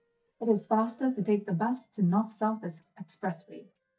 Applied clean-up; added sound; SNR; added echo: neural mask model DeepFilterNet 3.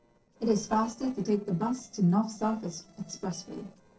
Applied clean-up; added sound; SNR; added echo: neural separator model SepFormer DNS4.